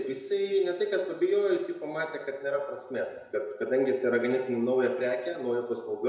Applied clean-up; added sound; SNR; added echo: none; none; none; reverberation time 1.0 s.